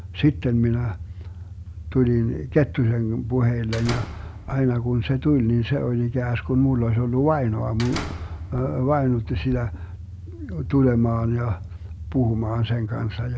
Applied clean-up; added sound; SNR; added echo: none; Slam; 11 dB; none.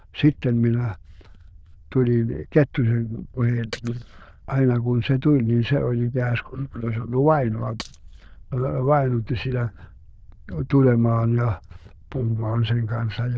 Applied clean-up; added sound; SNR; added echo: neural diffusion model UNIVERSE++.